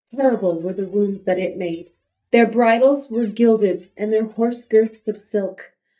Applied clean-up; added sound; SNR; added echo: neural mask model DeepFilterNet 3.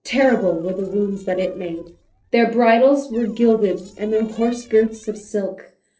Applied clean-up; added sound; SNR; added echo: neural separator model SepFormer DNS4.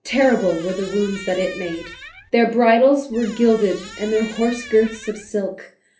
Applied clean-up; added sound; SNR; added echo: none; Squeak; 18 dB; reverberation time 0.3 s.